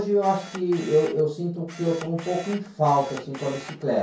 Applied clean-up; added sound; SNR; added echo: none; Camera; 17 dB; reverberation time 0.2 s.